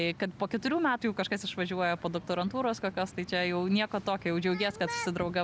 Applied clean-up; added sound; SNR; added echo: none; none; none; none.